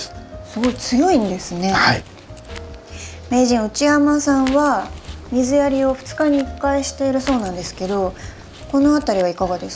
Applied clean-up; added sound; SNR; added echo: none; Crackle; 20 dB; none.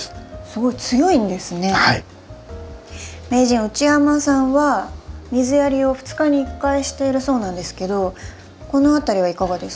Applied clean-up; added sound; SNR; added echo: none; none; none; none.